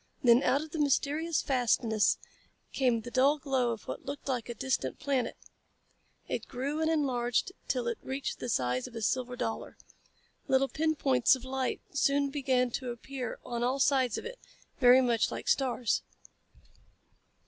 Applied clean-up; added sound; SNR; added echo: none; none; none; none.